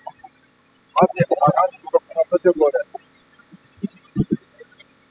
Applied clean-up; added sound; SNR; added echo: classical method spectral subtraction.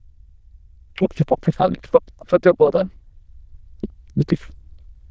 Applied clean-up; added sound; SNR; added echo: neural diffusion model UNIVERSE++.